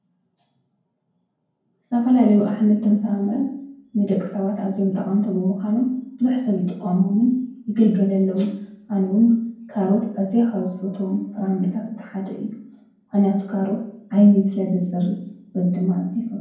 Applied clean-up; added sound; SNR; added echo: none; none; none; reverberation time 0.9 s.